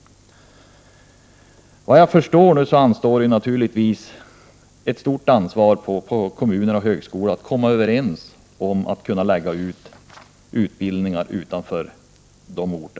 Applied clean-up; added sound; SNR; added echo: none; none; none; none.